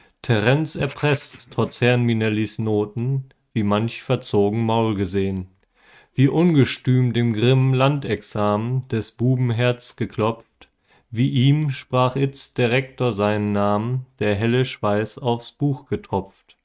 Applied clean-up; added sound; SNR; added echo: neural mask model RNNoise.